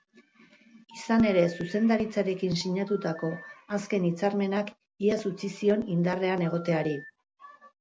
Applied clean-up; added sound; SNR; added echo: none; Telephone; 19 dB; none.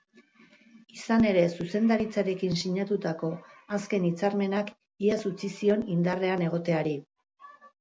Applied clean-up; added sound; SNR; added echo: none; none; none; none.